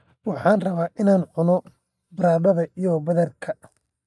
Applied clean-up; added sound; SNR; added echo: neural mask model DeepFilterNet 3.